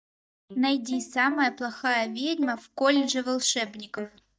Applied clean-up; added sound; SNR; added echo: neural mask model DeepFilterNet 3.